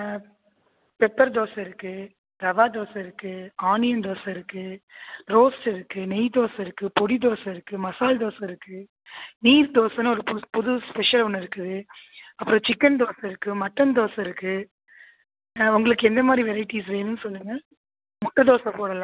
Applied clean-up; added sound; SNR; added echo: none; none; none; none.